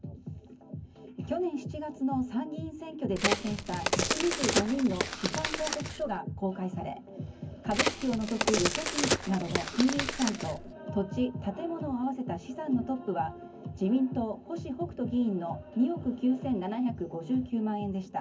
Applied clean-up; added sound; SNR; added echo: none; Crack; 1 dB; reverberation time 0.3 s.